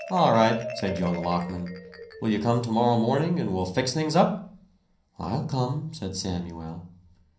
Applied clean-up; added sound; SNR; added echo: none; Marimba, xylophone; 16 dB; reverberation time 0.6 s.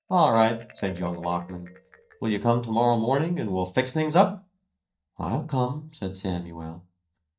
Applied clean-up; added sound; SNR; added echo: neural mask model DeepFilterNet 3.